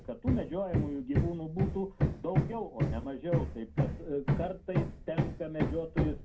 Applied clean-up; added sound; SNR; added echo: none; Hammer; -4 dB; reverberation time 0.2 s.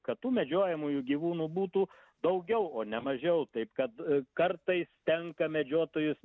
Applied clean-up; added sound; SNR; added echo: none; none; none; none.